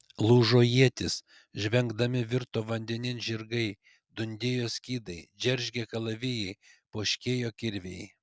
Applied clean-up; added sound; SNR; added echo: none; none; none; none.